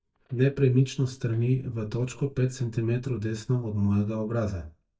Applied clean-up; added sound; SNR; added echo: neural mask model DeepFilterNet 3.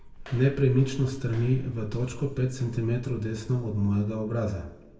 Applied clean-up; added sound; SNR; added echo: none; Walk, footsteps; 14 dB; reverberation time 0.3 s.